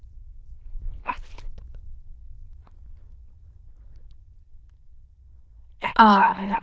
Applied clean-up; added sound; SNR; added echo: neural diffusion model UNIVERSE++.